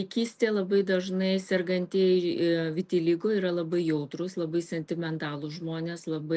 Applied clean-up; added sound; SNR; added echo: none; none; none; none.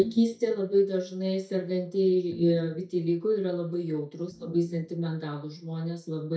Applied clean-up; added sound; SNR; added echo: neural mask model DeepFilterNet 3.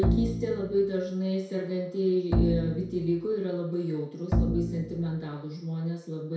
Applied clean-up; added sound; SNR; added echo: none; Bowed string instrument; 1 dB; reverberation time 0.5 s.